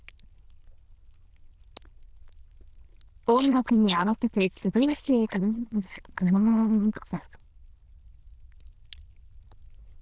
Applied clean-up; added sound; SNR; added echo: neural diffusion model UNIVERSE++.